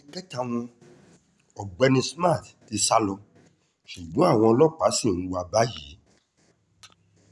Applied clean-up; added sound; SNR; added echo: none; none; none; none.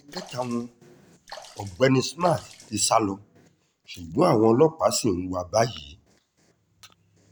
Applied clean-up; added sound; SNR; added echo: none; Sink (filling or washing) / Water / Splash, splatter; 19 dB; none.